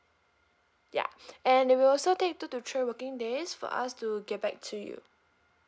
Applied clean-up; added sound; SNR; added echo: none; none; none; none.